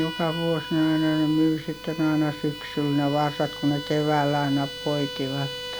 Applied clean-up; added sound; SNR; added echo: none; Bowed string instrument; 11 dB; none.